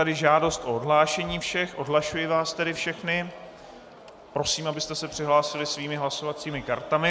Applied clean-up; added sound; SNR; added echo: none; none; none; none.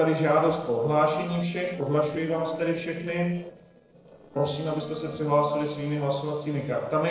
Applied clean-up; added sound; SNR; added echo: neural separator model SepFormer DNS4.